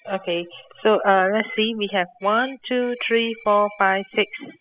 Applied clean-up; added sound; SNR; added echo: classical method spectral subtraction.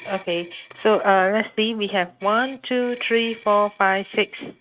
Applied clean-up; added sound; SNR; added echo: neural mask model RNNoise.